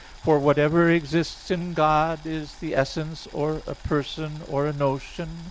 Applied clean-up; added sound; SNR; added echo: none; Boiling; 19 dB; none.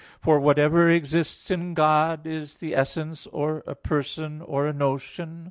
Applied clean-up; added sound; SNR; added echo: none; none; none; none.